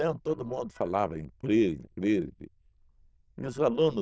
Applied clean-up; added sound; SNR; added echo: neural diffusion model UNIVERSE++.